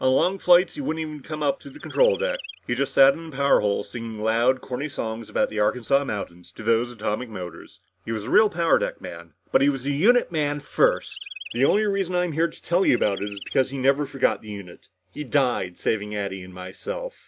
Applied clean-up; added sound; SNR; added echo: none; Chirp, tweet; 16 dB; none.